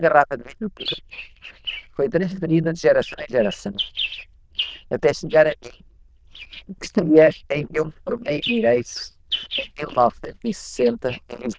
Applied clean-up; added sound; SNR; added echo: neural diffusion model UNIVERSE++.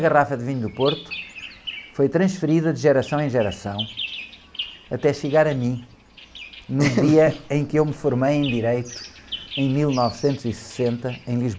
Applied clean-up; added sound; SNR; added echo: none; Bird vocalization, bird call, bird song; 16 dB; none.